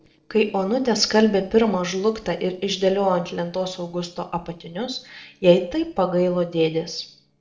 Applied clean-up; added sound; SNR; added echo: neural separator model SepFormer DNS4.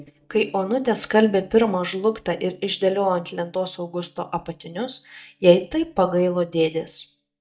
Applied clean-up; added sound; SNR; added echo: neural mask model DeepFilterNet 3.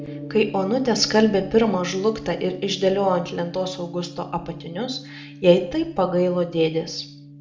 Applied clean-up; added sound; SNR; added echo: none; Gong; 15 dB; reverberation time 0.5 s.